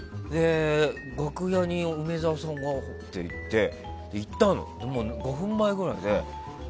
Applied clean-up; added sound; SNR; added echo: none; none; none; none.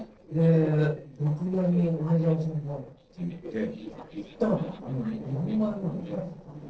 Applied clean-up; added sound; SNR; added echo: neural separator model SepFormer DNS4.